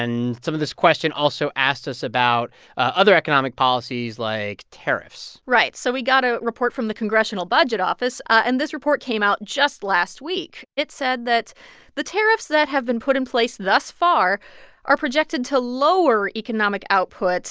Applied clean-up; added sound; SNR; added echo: none; none; none; none.